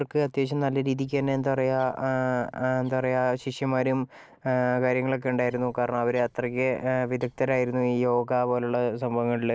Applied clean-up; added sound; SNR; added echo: neural separator model SepFormer DNS4.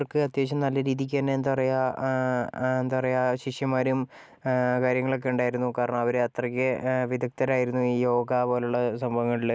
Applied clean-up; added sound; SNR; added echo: none; none; none; none.